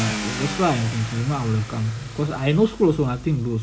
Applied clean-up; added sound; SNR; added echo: none; Car; 11 dB; none.